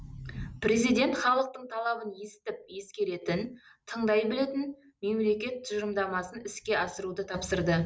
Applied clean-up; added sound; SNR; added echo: none; none; none; none.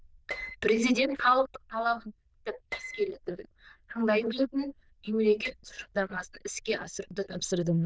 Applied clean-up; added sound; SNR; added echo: neural diffusion model UNIVERSE++.